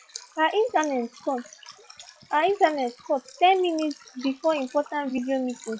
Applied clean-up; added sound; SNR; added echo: classical method log-MMSE.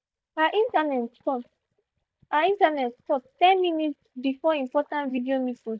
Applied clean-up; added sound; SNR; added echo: neural mask model DeepFilterNet 3.